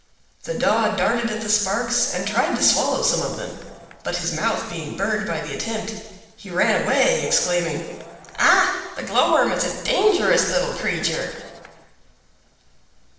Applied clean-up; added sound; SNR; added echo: neural separator model SepFormer DNS4.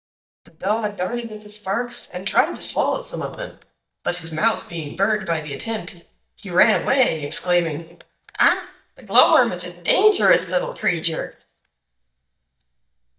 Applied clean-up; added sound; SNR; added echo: neural mask model DeepFilterNet 3.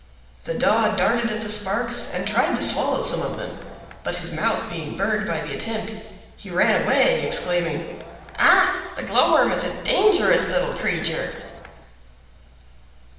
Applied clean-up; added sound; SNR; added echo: none; Crowd; 19 dB; reverberation time 1.2 s.